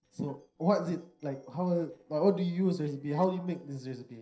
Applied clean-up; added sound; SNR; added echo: neural separator model SepFormer DNS4.